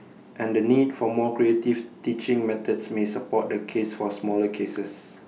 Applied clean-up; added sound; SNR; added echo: none; none; none; none.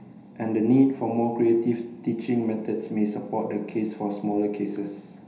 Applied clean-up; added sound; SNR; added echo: none; none; none; reverberation time 0.9 s.